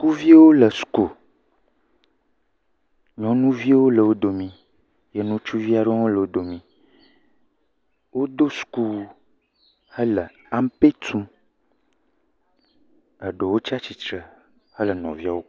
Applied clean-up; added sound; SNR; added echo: none; none; none; none.